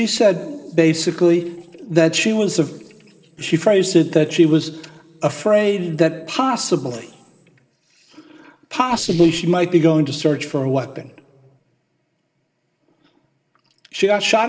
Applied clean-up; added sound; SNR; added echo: neural separator model SepFormer DNS4.